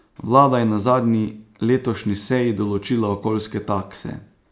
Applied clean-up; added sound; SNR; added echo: none; none; none; none.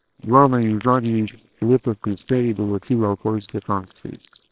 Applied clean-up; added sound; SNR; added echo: neural separator model SepFormer WHAMR!.